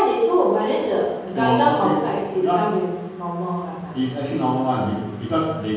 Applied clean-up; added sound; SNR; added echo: none; none; none; reverberation time 1.3 s.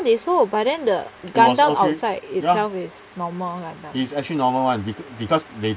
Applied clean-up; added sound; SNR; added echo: none; none; none; none.